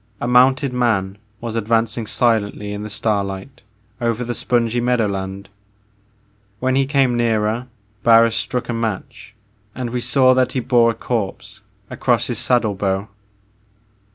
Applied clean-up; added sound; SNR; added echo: none; none; none; none.